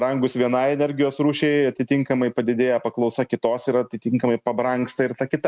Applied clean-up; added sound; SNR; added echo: none; none; none; none.